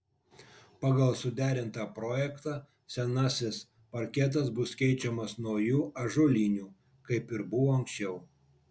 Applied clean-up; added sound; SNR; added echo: none; none; none; none.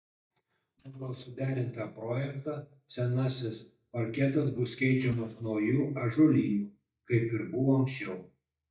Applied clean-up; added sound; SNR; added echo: neural mask model DeepFilterNet 3.